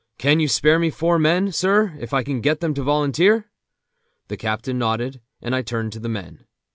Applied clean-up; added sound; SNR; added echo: none; none; none; none.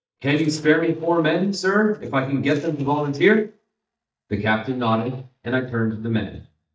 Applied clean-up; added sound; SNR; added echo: neural mask model DeepFilterNet 3.